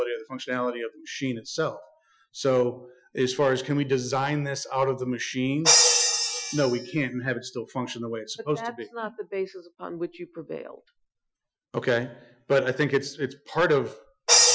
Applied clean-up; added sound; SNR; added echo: classical method Wiener filter.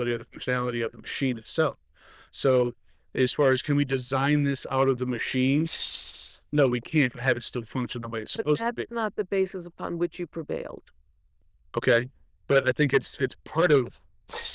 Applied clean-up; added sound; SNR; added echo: neural diffusion model UNIVERSE++.